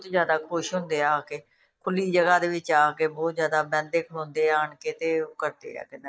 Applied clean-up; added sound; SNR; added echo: neural mask model DeepFilterNet 3.